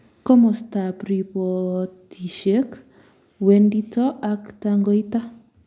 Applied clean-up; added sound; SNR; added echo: none; none; none; none.